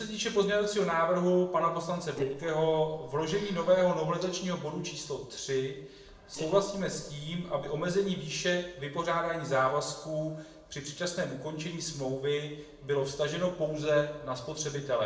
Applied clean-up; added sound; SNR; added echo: neural separator model SepFormer DNS4.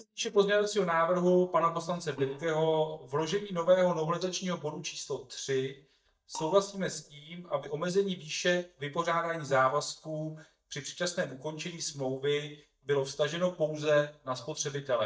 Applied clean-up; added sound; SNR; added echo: neural mask model DeepFilterNet 3.